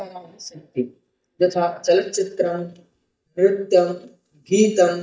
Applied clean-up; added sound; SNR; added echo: neural mask model DeepFilterNet 3.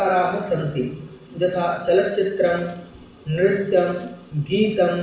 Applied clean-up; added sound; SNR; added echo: none; Shatter; 17 dB; reverberation time 0.7 s.